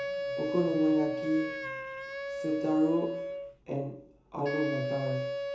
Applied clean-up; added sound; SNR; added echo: none; Wind instrument, woodwind instrument; 4 dB; reverberation time 0.7 s.